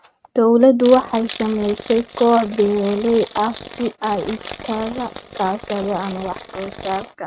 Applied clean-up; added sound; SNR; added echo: neural mask model RNNoise.